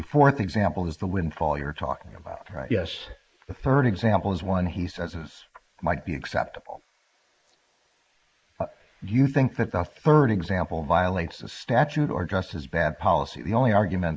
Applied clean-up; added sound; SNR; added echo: neural mask model Resemble Enhance denoiser.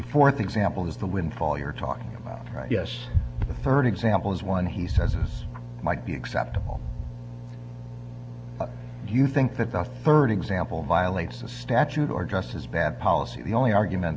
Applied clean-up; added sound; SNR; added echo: none; none; none; none.